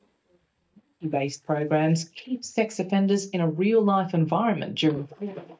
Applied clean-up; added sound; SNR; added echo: neural mask model DeepFilterNet 3.